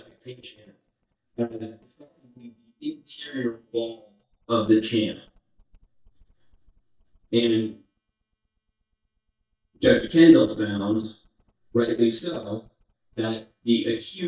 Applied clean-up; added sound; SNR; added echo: neural mask model DeepFilterNet 3.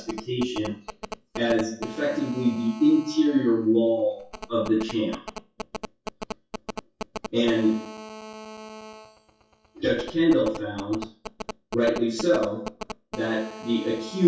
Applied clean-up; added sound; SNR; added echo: classical method WPE with log-MMSE.